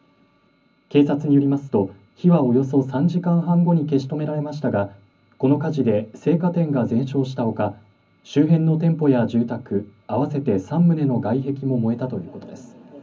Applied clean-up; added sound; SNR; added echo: none; none; none; reverberation time 0.4 s.